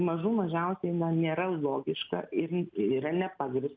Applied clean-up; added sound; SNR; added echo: none; none; none; none.